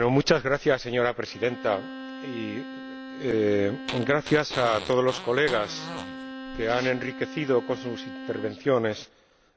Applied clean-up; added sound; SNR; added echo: none; Bowed string instrument + Fart; 11 dB; none.